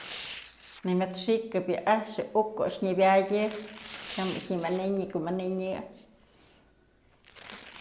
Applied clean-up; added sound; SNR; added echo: none; Tearing; 12 dB; none.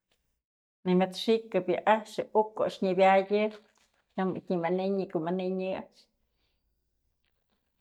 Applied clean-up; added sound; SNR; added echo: neural mask model DeepFilterNet 3.